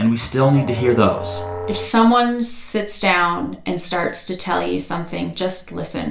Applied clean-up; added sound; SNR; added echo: none; Musical instrument; 11 dB; reverberation time 0.4 s.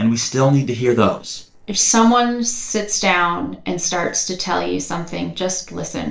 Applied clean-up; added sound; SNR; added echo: neural separator model SepFormer DNS4.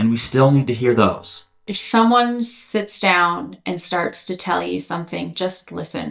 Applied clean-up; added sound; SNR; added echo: neural mask model DeepFilterNet 3.